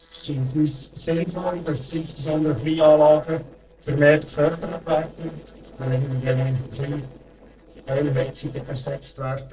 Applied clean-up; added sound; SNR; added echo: neural separator model SepFormer DNS4.